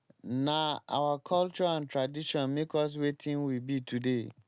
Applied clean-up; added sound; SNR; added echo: none; none; none; none.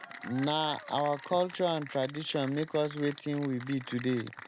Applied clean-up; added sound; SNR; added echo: none; Applause / Cheering; 15 dB; none.